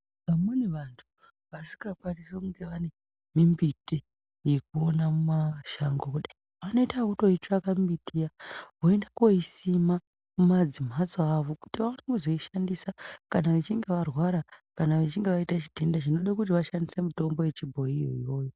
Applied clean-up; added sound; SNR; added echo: none; none; none; none.